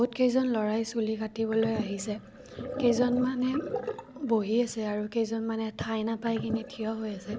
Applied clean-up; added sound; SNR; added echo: none; Sink (filling or washing); 11 dB; none.